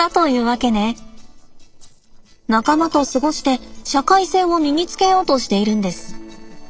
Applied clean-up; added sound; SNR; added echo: neural separator model SepFormer DNS4.